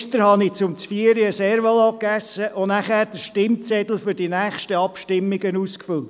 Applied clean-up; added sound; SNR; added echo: none; none; none; none.